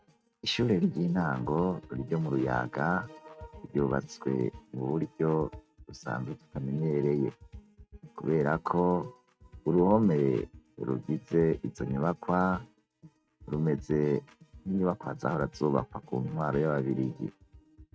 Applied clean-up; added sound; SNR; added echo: neural mask model RNNoise.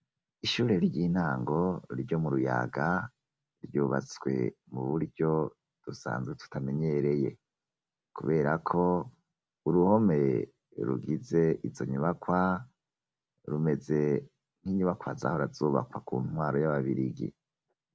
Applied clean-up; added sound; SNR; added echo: none; none; none; none.